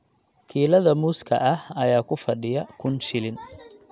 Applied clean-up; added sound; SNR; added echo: none; none; none; none.